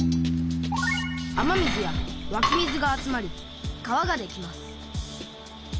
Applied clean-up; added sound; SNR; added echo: none; Cutlery, silverware / Dishes, pots, and pans + Piano; 0 dB; none.